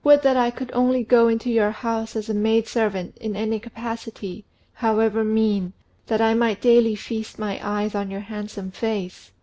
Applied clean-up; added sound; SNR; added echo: none; none; none; none.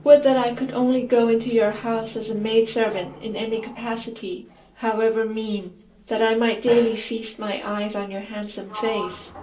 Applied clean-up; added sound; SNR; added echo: none; Sliding door; 19 dB; reverberation time 0.3 s.